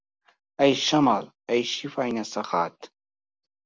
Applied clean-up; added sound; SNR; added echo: none; none; none; none.